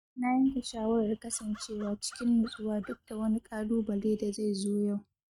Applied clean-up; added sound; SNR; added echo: neural mask model RNNoise.